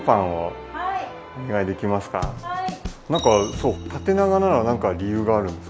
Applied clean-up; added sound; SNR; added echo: none; none; none; none.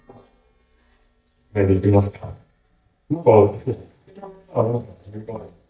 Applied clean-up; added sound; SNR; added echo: neural mask model DeepFilterNet 3.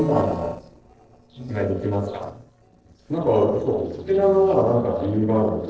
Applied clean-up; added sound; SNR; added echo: neural separator model SepFormer DNS4.